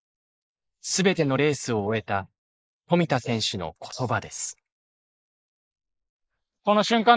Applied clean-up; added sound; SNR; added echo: neural mask model Resemble Enhance denoiser.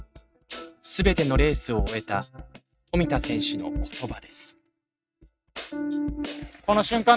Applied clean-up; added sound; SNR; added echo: neural mask model RNNoise.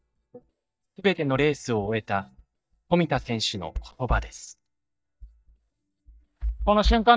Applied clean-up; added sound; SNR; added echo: neural mask model DeepFilterNet 3.